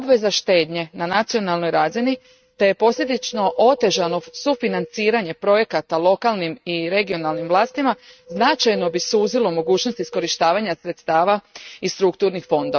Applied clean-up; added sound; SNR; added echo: neural mask model RNNoise.